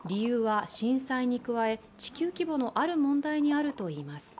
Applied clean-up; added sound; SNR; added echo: none; none; none; none.